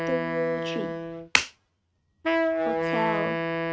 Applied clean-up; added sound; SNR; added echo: neural mask model RNNoise.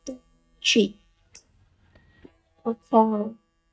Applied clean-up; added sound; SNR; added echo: neural mask model DeepFilterNet 3.